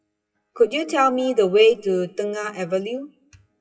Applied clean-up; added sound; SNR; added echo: classical method WPE with log-MMSE.